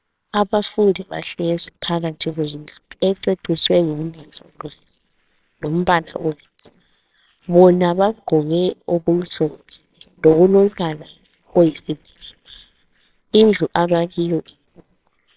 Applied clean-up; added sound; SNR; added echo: neural separator model SepFormer WHAMR!.